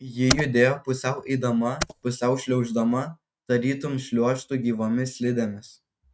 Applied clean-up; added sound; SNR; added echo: neural mask model RNNoise.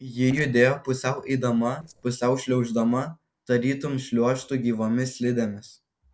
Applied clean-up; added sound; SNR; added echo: neural separator model SepFormer DNS4.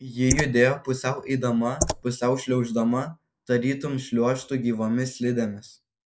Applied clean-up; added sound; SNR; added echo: neural mask model Resemble Enhance denoiser.